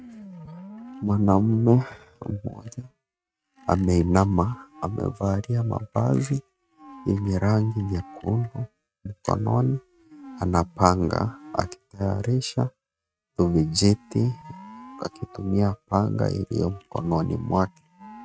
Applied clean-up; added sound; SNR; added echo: neural mask model RNNoise.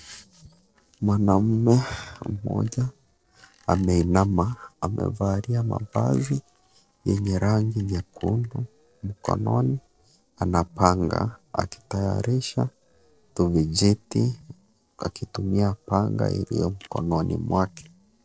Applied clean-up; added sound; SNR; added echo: neural separator model SepFormer DNS4.